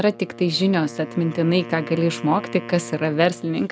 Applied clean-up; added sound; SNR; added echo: none; Wind instrument, woodwind instrument; 15 dB; none.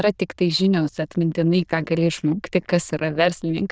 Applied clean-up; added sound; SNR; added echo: neural diffusion model UNIVERSE++.